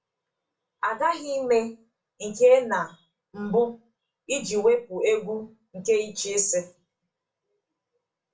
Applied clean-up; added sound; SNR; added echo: none; none; none; reverberation time 0.3 s.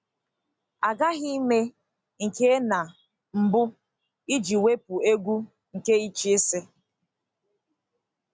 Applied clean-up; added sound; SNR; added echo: none; none; none; none.